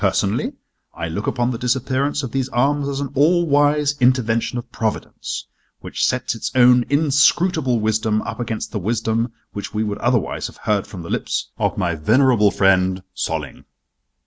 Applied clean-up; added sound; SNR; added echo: none; none; none; none.